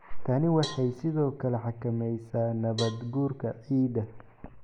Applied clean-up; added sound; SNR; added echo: none; Cowbell; 17 dB; none.